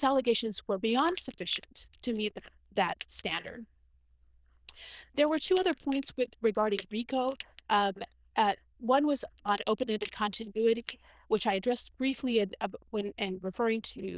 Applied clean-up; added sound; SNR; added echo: neural diffusion model UNIVERSE++.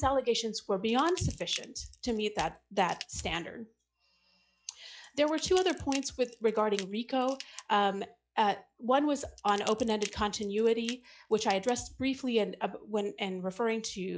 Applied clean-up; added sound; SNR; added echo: classical method log-MMSE.